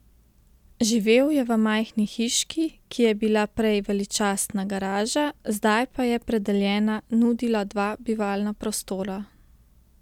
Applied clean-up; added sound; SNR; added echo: none; none; none; none.